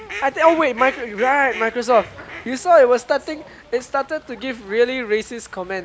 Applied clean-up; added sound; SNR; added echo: none; Fowl; 17 dB; none.